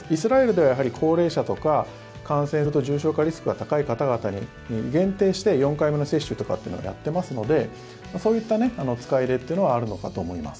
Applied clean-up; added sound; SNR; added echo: none; none; none; none.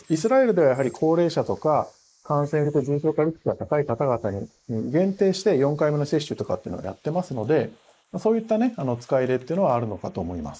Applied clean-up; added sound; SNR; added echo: neural mask model Resemble Enhance denoiser.